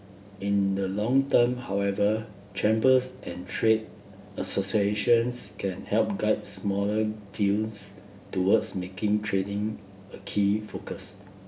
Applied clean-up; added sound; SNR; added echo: none; none; none; none.